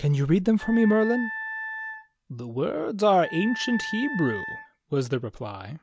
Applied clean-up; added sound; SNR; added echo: none; Wind instrument, woodwind instrument; 11 dB; none.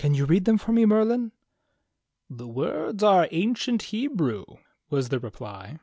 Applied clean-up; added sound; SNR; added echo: none; none; none; none.